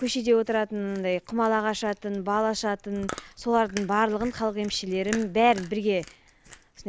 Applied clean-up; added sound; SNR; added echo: none; Chewing, mastication; 18 dB; none.